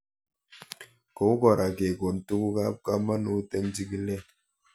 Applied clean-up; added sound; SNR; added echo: none; none; none; none.